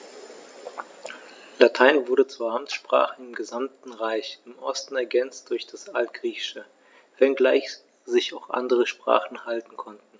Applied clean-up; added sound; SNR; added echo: none; none; none; none.